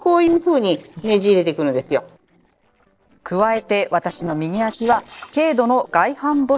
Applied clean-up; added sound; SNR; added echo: neural separator model SepFormer DNS4.